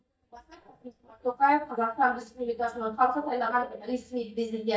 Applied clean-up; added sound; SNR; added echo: neural mask model DeepFilterNet 3.